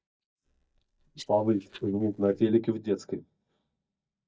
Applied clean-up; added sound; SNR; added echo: neural mask model DeepFilterNet 3.